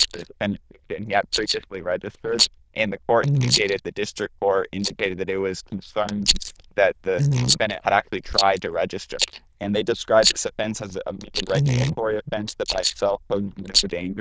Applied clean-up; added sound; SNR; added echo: neural diffusion model UNIVERSE++.